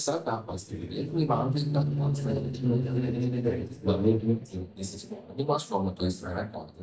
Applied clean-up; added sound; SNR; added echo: neural mask model DeepFilterNet 3.